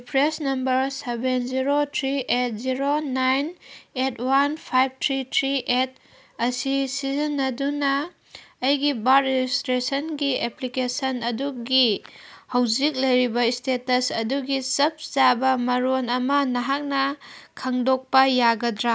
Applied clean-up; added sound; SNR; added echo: none; none; none; none.